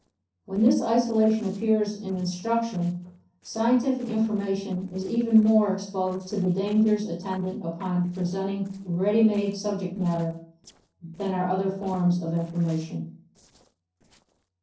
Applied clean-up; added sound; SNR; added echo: neural separator model SepFormer DNS4.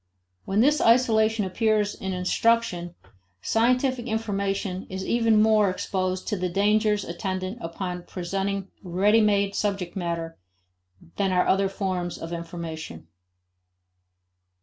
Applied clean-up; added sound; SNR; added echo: none; none; none; none.